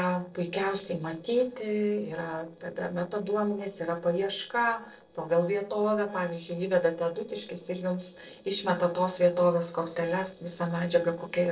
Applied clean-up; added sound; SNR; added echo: neural separator model SepFormer DNS4.